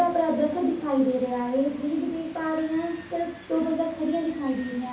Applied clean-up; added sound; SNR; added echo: none; Water; 19 dB; reverberation time 0.6 s.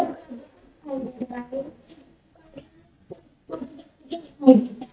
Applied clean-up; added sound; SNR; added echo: neural mask model DeepFilterNet 3.